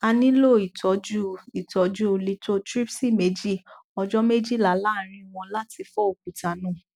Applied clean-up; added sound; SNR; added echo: none; none; none; none.